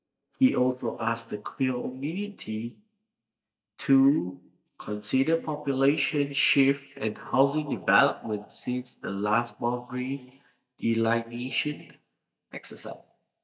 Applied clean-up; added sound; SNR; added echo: neural mask model DeepFilterNet 3.